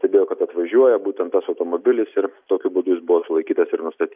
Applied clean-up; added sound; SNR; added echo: none; none; none; none.